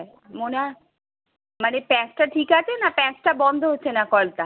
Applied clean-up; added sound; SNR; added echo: none; none; none; none.